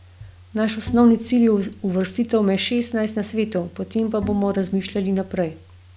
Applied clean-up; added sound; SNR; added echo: none; Bowed string instrument; 15 dB; none.